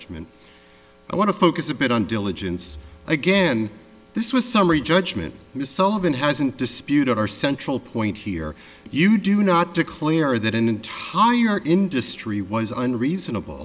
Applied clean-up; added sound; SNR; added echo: none; none; none; none.